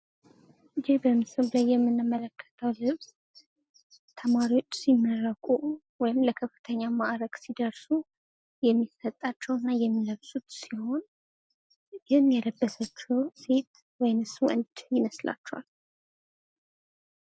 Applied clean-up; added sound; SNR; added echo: none; Tambourine; 18 dB; none.